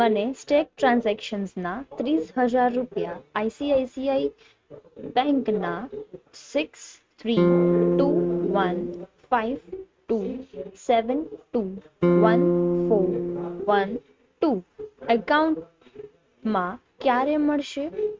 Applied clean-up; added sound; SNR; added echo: neural mask model RNNoise.